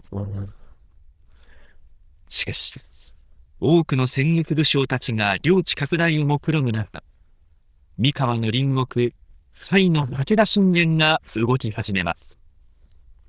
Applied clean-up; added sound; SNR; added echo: neural diffusion model UNIVERSE++.